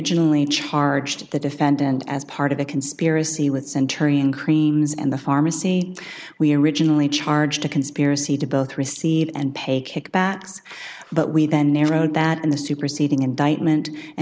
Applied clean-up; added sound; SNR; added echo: none; none; none; none.